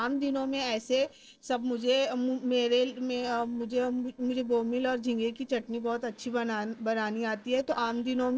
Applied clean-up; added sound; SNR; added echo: neural separator model SepFormer DNS4.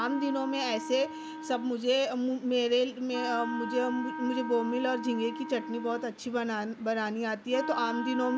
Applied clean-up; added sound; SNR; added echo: none; Wind instrument, woodwind instrument; 9 dB; none.